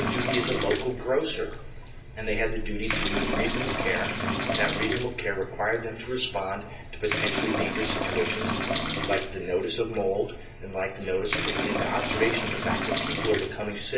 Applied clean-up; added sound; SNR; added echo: none; Bathtub (filling or washing) / Liquid; 2 dB; reverberation time 0.3 s.